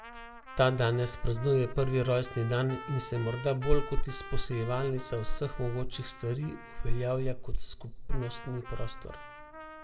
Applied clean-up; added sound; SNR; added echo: none; Trumpet; 17 dB; reverberation time 0.9 s.